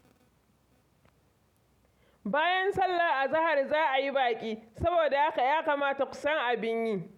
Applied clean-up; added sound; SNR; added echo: none; none; none; none.